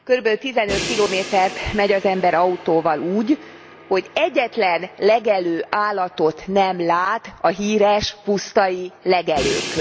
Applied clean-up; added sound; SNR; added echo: none; Crash cymbal; 14 dB; none.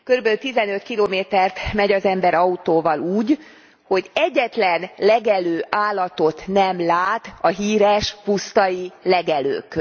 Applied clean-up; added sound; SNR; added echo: none; none; none; none.